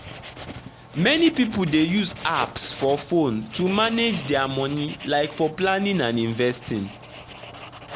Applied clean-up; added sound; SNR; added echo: none; Writing; 14 dB; none.